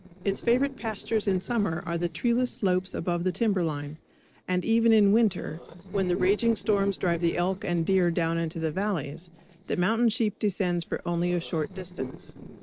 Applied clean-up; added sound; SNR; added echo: neural separator model SepFormer DNS4.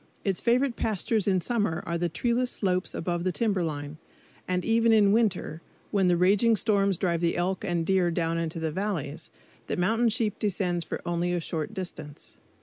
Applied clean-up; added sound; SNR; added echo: none; none; none; none.